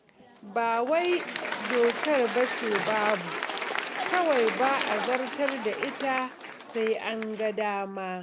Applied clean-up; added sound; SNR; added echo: none; Applause; 5 dB; none.